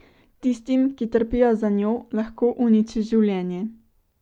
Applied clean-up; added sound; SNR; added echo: none; none; none; none.